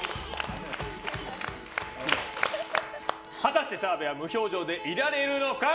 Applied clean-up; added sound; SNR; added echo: none; Acoustic guitar; 14 dB; none.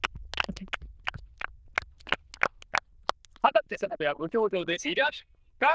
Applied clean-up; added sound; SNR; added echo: neural diffusion model UNIVERSE++.